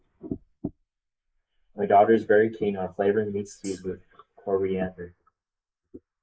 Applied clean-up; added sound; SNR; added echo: neural mask model Resemble Enhance denoiser.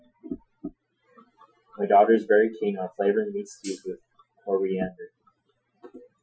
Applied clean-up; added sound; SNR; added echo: classical method Wiener filter.